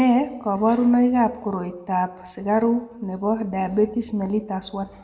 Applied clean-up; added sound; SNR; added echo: none; none; none; reverberation time 0.8 s.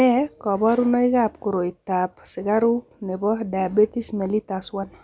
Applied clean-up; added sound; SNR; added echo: none; none; none; none.